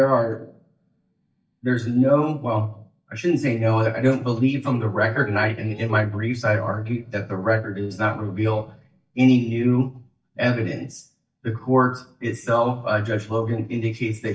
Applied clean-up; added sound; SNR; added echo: neural mask model DeepFilterNet 3.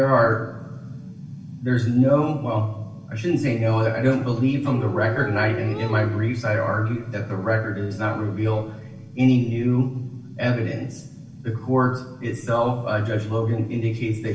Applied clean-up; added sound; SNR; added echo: none; Dog; 10 dB; reverberation time 1.1 s.